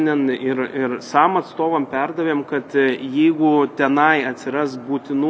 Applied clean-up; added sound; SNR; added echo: none; none; none; none.